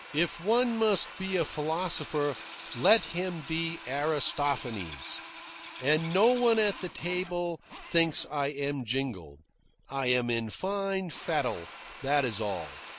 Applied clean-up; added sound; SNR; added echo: none; Drill; 15 dB; none.